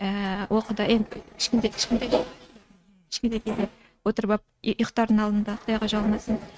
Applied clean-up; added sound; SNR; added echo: neural mask model RNNoise.